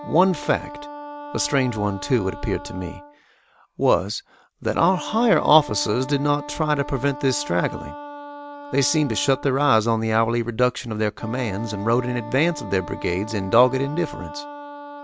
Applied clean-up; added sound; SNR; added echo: none; Wind instrument, woodwind instrument; 14 dB; none.